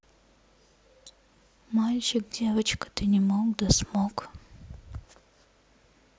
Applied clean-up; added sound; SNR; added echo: none; none; none; none.